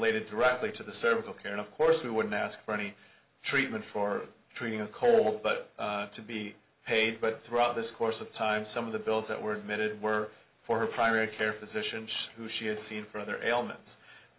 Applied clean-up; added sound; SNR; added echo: none; none; none; none.